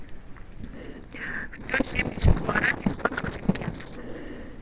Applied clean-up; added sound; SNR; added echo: neural separator model SepFormer DNS4.